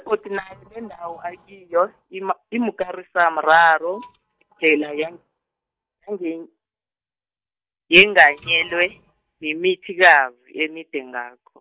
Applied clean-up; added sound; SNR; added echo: neural mask model DeepFilterNet 3.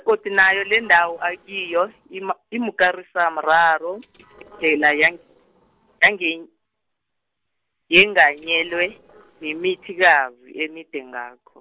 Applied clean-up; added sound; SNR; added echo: neural separator model SepFormer DNS4.